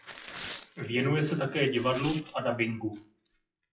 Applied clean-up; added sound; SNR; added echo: classical method WPE with log-MMSE.